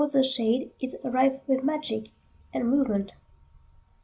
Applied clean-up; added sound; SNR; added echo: none; none; none; none.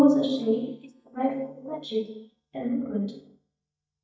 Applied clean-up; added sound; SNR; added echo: neural mask model DeepFilterNet 3.